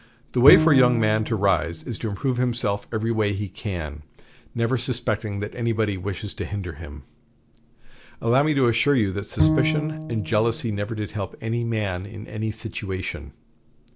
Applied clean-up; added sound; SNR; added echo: none; Bowed string instrument; 3 dB; none.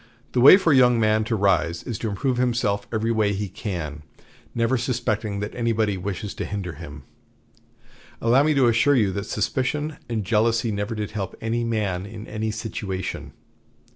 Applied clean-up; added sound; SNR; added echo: none; none; none; none.